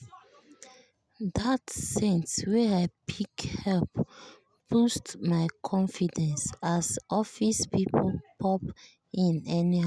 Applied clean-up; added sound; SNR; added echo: none; none; none; none.